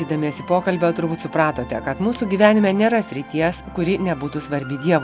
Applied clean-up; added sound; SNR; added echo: none; none; none; none.